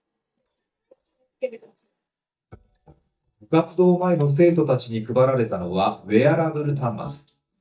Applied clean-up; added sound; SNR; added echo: neural mask model DeepFilterNet 3.